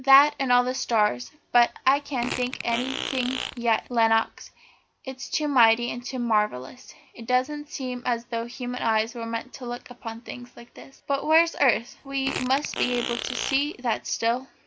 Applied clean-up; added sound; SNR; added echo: none; Fart; 8 dB; none.